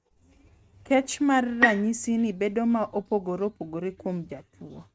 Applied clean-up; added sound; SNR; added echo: neural mask model RNNoise.